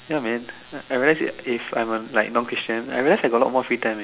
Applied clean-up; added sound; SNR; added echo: none; none; none; none.